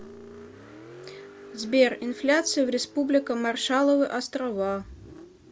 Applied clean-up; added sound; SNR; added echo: none; Car; 19 dB; none.